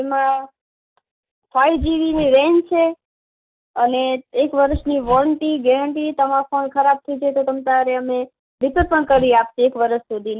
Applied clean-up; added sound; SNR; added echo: neural mask model DeepFilterNet 3.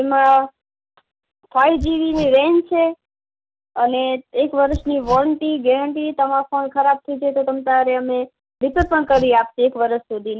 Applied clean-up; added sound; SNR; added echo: none; Hammer; 15 dB; none.